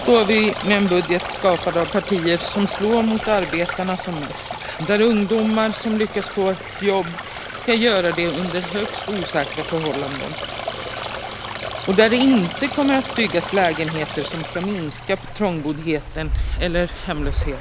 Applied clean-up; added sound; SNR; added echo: none; Stream; 7 dB; none.